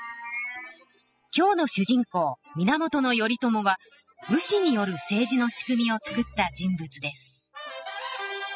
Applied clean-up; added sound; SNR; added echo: classical method spectral subtraction.